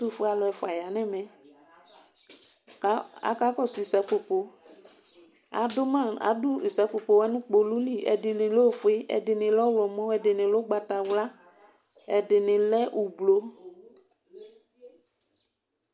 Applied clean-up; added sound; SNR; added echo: none; none; none; none.